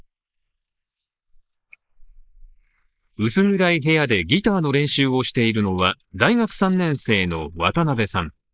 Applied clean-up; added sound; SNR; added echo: neural mask model Resemble Enhance denoiser.